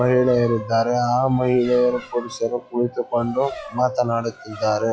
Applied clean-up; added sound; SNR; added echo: classical method log-MMSE.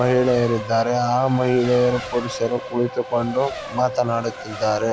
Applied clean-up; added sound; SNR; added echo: none; Race car, auto racing; 12 dB; none.